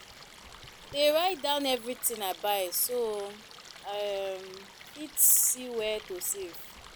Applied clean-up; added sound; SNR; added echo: none; Stream; 18 dB; none.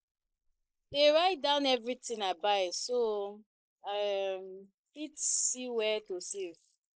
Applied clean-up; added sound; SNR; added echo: neural mask model Resemble Enhance denoiser.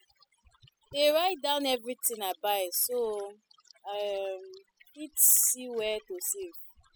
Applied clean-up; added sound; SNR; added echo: classical method spectral subtraction.